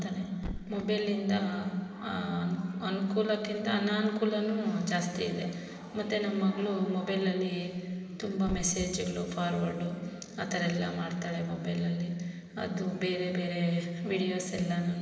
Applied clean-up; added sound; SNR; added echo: none; Thump, thud; 20 dB; reverberation time 2.7 s.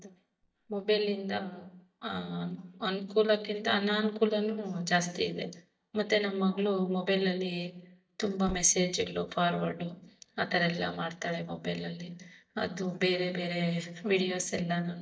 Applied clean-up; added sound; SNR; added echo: neural mask model DeepFilterNet 3.